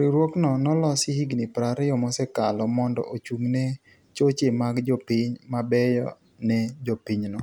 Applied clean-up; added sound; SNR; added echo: none; none; none; none.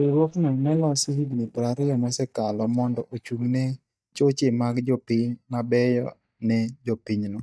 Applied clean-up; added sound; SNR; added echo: neural mask model DeepFilterNet 3.